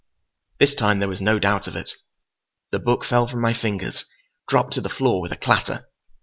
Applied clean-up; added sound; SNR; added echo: none; none; none; none.